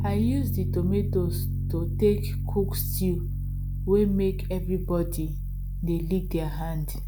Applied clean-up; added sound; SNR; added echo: none; Piano; 1 dB; none.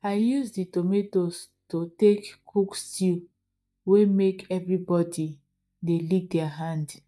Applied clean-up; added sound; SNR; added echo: neural mask model DeepFilterNet 3.